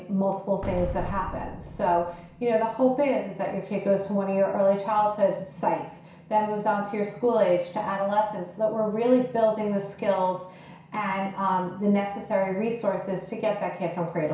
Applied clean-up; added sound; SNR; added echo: none; Boom; 11 dB; reverberation time 0.6 s.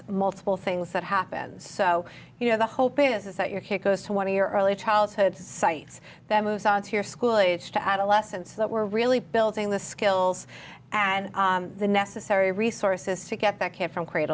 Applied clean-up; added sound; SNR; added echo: none; none; none; none.